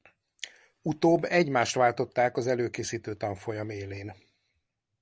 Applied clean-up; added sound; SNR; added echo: none; none; none; none.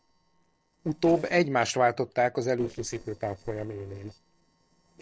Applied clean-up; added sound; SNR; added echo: neural separator model SepFormer DNS4.